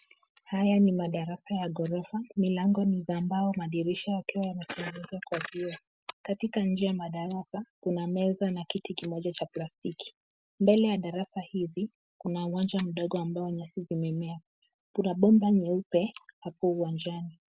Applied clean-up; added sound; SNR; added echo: none; none; none; none.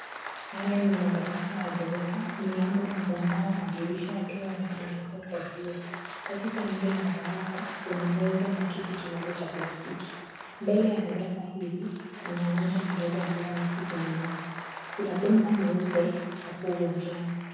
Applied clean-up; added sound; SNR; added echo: none; Applause; 11 dB; reverberation time 1.1 s.